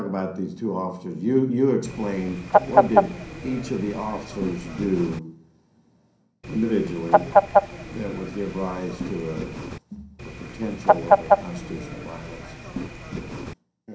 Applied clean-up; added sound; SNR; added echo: none; Fowl; -4 dB; reverberation time 0.6 s.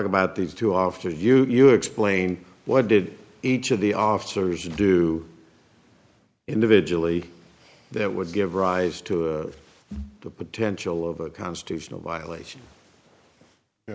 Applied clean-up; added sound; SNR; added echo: none; none; none; none.